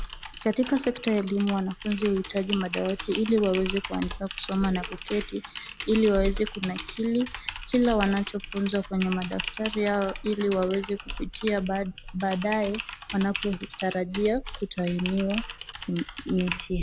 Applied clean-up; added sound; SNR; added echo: none; Typing; 10 dB; none.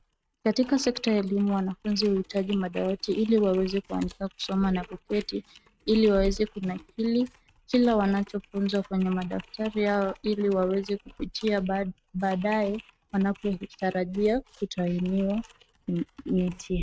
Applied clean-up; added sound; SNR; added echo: neural mask model RNNoise.